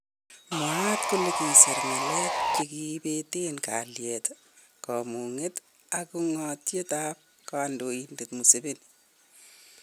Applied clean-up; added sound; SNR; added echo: none; Sawing; 0 dB; none.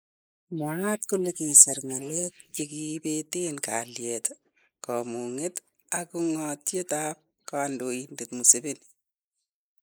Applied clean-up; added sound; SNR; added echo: neural mask model Resemble Enhance denoiser.